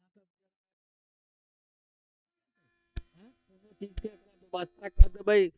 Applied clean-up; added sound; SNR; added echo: neural mask model DeepFilterNet 3.